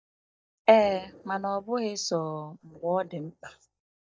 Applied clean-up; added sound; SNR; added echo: neural mask model DeepFilterNet 3.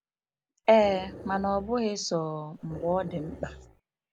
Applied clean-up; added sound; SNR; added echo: none; Growling; 15 dB; none.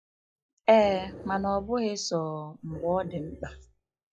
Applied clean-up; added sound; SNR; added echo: classical method log-MMSE.